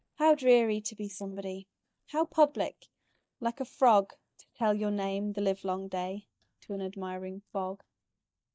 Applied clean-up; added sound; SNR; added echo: neural mask model DeepFilterNet 3.